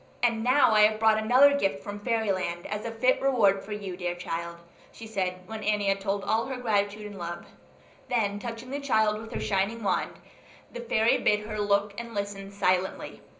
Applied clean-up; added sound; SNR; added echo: none; none; none; reverberation time 0.5 s.